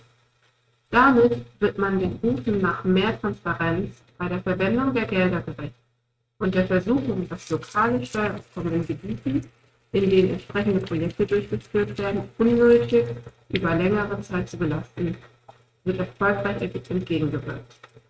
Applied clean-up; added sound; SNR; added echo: neural mask model RNNoise.